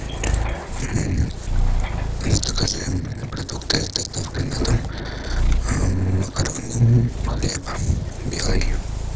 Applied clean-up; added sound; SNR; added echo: neural separator model SepFormer DNS4.